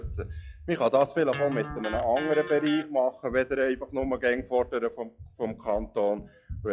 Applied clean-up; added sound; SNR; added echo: classical method log-MMSE.